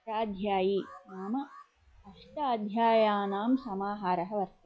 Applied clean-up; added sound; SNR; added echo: classical method log-MMSE.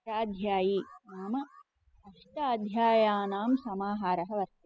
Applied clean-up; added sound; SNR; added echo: classical method spectral subtraction.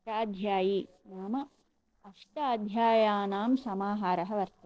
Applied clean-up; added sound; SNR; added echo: neural separator model SepFormer DNS4.